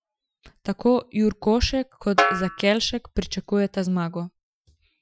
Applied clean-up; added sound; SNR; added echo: classical method Wiener filter.